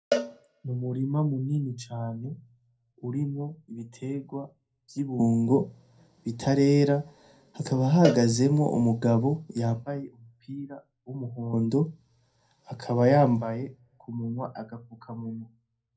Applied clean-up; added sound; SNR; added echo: none; Cowbell; 9 dB; reverberation time 0.2 s.